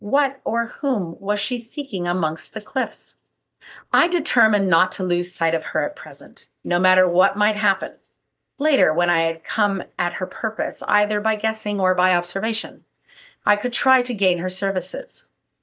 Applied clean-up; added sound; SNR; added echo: neural mask model DeepFilterNet 3.